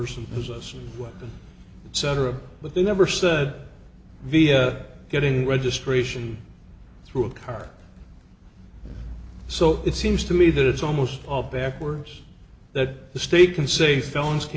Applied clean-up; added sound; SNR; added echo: none; none; none; none.